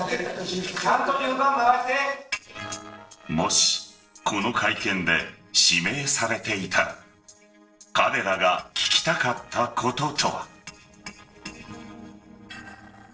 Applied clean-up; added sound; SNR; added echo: neural separator model SepFormer DNS4.